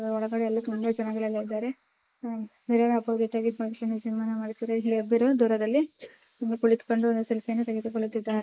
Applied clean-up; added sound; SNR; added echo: neural mask model Resemble Enhance denoiser.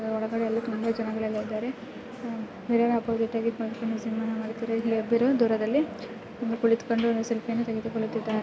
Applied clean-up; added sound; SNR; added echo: none; Cough; 20 dB; none.